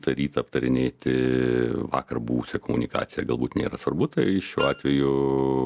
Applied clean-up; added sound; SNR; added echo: none; Wind instrument, woodwind instrument; 11 dB; none.